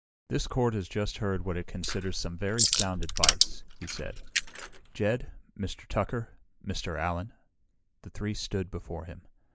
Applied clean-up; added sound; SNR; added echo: neural mask model Resemble Enhance denoiser.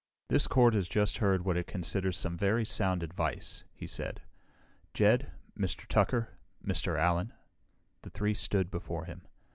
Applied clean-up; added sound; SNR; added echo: none; none; none; none.